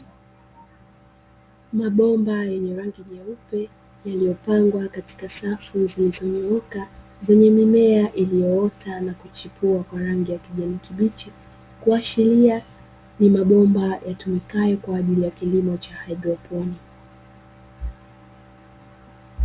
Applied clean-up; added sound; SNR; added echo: none; none; none; none.